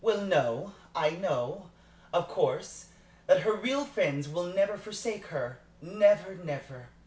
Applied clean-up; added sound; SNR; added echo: none; none; none; none.